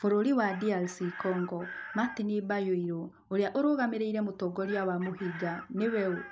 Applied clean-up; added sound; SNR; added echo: none; Chicken, rooster; 16 dB; none.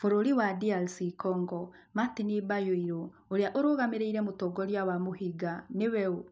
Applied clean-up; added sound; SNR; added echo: none; none; none; none.